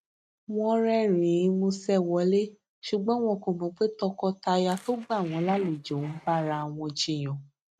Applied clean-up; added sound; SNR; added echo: neural mask model RNNoise.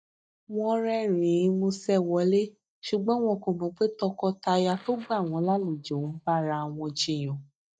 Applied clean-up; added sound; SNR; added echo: neural mask model DeepFilterNet 3.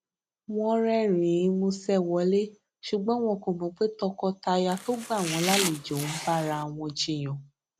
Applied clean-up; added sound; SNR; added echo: none; Domestic sounds, home sounds; 6 dB; none.